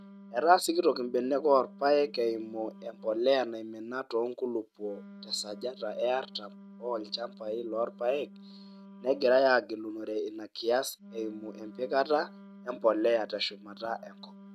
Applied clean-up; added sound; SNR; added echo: neural mask model RNNoise.